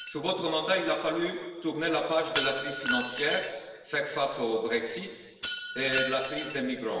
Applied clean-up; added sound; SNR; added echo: none; Shatter; 7 dB; reverberation time 1.4 s.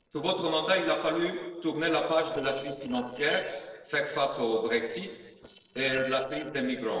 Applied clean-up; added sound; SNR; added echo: neural separator model SepFormer DNS4.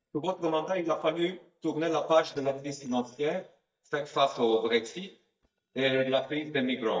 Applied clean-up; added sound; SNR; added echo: neural mask model DeepFilterNet 3.